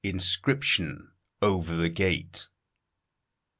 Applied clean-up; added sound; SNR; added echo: none; none; none; none.